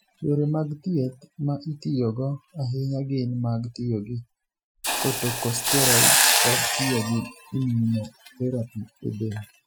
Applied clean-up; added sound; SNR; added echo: classical method Wiener filter.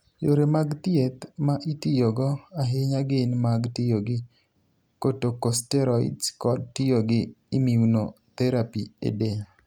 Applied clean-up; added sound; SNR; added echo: none; none; none; none.